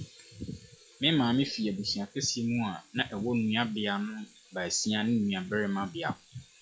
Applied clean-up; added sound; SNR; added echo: classical method log-MMSE.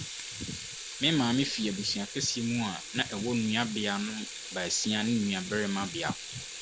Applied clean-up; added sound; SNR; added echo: none; Sink (filling or washing) / Water tap, faucet; 10 dB; none.